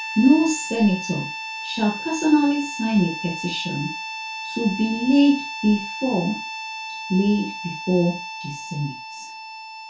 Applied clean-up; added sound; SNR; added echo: none; Harmonica; 10 dB; reverberation time 0.2 s.